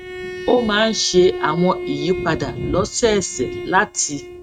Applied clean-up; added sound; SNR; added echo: neural mask model RNNoise.